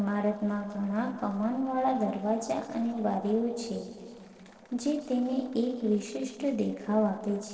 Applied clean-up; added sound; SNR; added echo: neural separator model SepFormer DNS4.